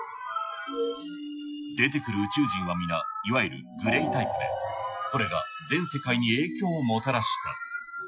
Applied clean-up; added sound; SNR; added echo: classical method Wiener filter.